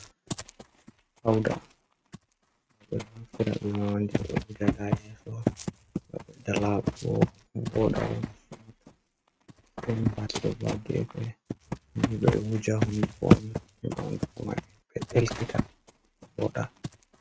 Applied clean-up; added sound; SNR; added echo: neural mask model RNNoise.